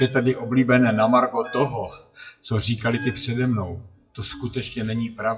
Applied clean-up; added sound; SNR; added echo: classical method WPE with log-MMSE.